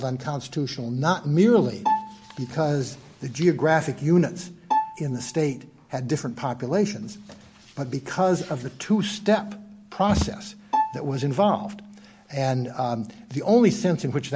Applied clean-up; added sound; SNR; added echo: none; Bowed string instrument; 6 dB; none.